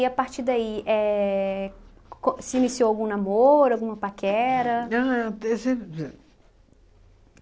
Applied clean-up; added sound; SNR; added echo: none; none; none; none.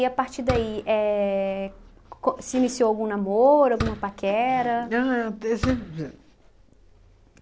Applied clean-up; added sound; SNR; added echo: none; Fireworks; 11 dB; none.